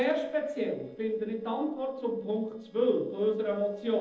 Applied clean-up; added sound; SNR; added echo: neural separator model SepFormer DNS4.